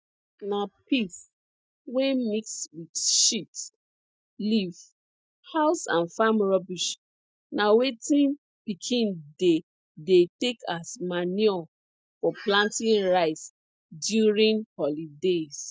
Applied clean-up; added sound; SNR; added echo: neural mask model DeepFilterNet 3.